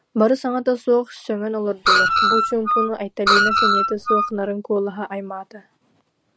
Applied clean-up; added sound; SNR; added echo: none; Screech; -5 dB; none.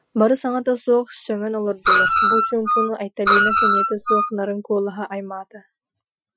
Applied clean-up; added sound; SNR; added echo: classical method Wiener filter.